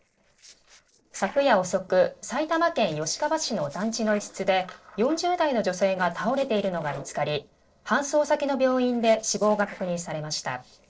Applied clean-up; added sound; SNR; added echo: neural separator model SepFormer DNS4.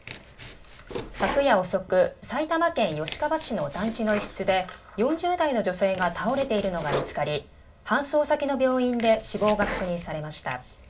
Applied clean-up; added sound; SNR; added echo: none; Domestic sounds, home sounds; 13 dB; reverberation time 0.2 s.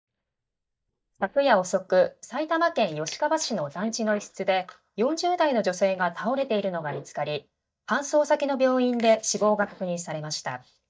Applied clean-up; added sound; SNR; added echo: neural mask model DeepFilterNet 3.